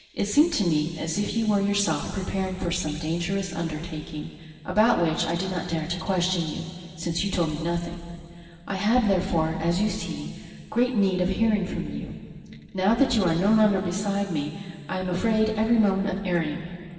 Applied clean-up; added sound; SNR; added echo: none; none; none; reverberation time 2.5 s.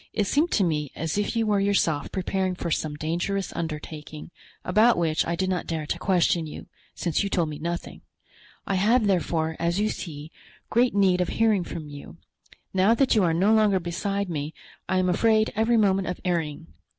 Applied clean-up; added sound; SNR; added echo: none; none; none; none.